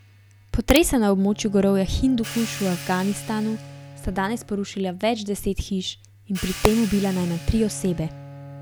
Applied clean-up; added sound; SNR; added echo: none; Hi-hat + Bowed string instrument; 15 dB; none.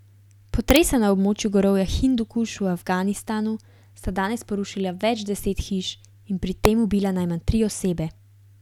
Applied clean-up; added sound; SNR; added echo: none; none; none; none.